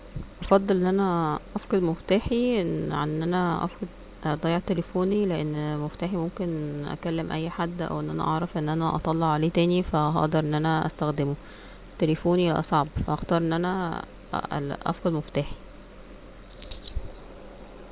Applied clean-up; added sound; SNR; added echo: none; none; none; none.